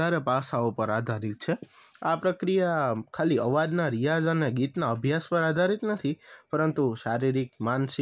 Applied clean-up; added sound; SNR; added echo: none; none; none; none.